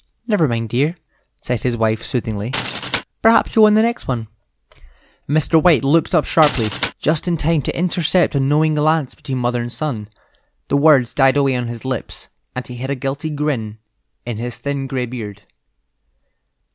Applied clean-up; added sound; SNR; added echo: none; Glass; 4 dB; none.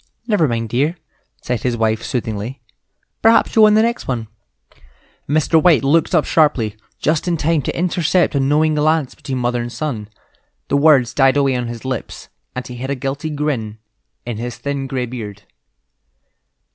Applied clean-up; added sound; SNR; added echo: none; none; none; none.